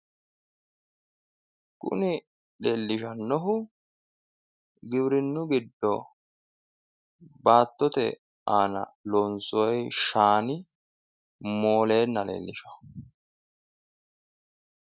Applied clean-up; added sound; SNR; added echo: none; none; none; none.